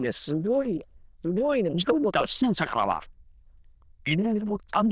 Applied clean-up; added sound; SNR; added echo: neural diffusion model UNIVERSE++.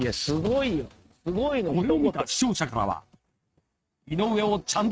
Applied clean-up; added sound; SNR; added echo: neural mask model RNNoise.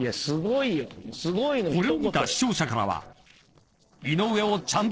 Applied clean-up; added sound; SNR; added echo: neural separator model SepFormer DNS4.